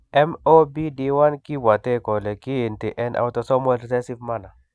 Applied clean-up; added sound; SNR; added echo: none; none; none; none.